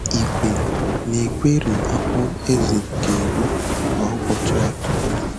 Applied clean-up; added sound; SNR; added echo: none; Fire; -2 dB; none.